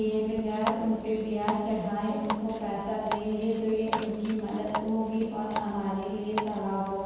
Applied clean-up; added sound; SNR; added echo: none; Water tap, faucet; 8 dB; reverberation time 1.2 s.